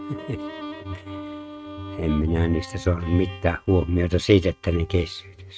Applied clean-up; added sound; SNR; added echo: neural mask model RNNoise.